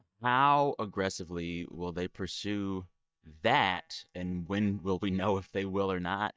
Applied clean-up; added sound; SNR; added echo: neural mask model DeepFilterNet 3.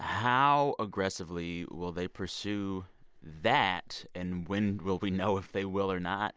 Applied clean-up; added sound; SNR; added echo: none; none; none; none.